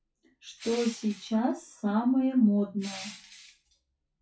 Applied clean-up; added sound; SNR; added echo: classical method WPE with log-MMSE.